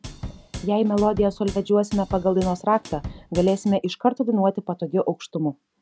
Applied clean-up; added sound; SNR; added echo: none; Drum / Drum kit; 14 dB; none.